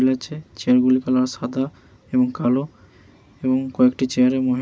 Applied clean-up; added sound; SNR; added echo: none; none; none; none.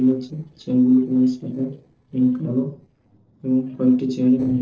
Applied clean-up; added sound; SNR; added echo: neural separator model SepFormer DNS4.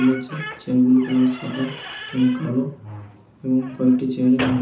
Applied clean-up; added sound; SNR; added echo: none; Squeak / Slam; 14 dB; reverberation time 0.6 s.